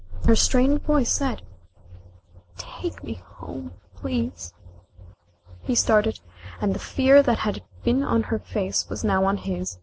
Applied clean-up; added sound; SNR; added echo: none; none; none; none.